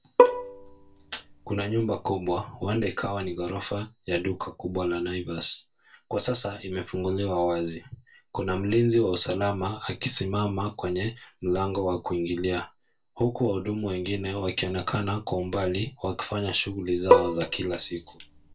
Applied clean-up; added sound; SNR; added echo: none; Bowed string instrument; -4 dB; reverberation time 0.2 s.